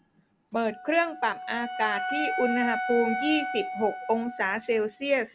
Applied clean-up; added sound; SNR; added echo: none; Wind instrument, woodwind instrument; 6 dB; none.